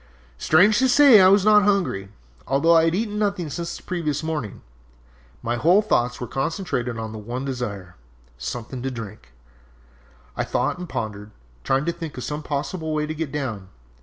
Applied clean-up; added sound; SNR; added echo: none; none; none; none.